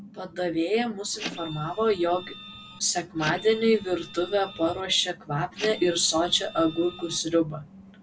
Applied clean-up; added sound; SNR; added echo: none; Printer; 14 dB; none.